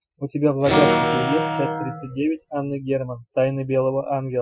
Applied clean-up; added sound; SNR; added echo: classical method Wiener filter.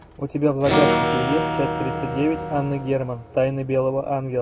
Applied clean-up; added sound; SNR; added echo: none; Acoustic guitar / Strum; 1 dB; none.